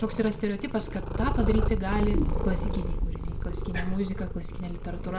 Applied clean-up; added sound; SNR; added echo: none; Purr; -1 dB; reverberation time 0.8 s.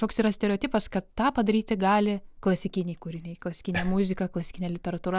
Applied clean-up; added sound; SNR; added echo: none; none; none; none.